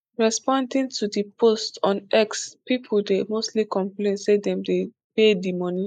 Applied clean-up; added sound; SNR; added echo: neural mask model Resemble Enhance denoiser.